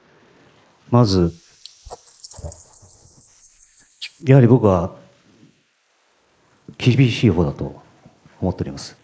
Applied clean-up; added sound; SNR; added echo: neural mask model Resemble Enhance denoiser.